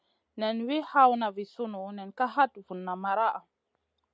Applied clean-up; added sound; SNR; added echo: none; none; none; none.